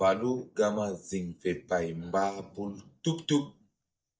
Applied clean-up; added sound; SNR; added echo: neural mask model DeepFilterNet 3.